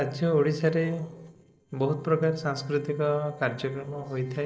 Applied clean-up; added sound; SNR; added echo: neural separator model SepFormer DNS4.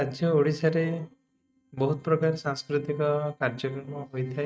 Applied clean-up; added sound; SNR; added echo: neural mask model RNNoise.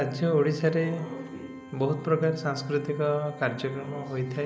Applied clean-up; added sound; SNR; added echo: none; Organ; 17 dB; none.